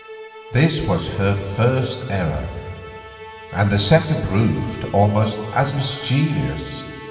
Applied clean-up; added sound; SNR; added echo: none; Musical instrument; 17 dB; reverberation time 2.3 s.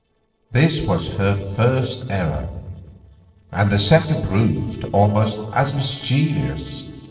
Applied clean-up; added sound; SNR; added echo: neural separator model SepFormer DNS4.